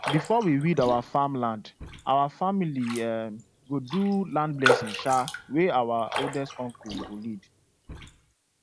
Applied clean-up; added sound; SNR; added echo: none; Raindrop; 7 dB; none.